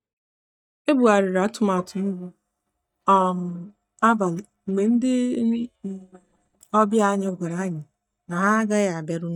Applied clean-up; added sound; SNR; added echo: neural mask model DeepFilterNet 3.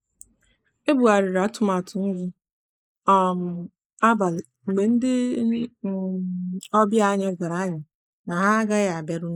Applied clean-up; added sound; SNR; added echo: neural mask model Resemble Enhance denoiser.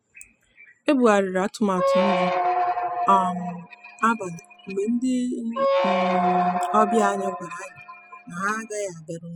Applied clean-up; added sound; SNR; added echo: classical method spectral subtraction.